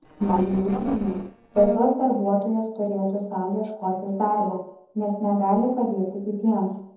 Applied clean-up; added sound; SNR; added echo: neural separator model SepFormer DNS4.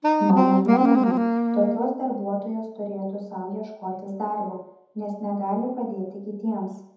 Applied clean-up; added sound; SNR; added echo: none; Wind instrument, woodwind instrument; -5 dB; reverberation time 1.0 s.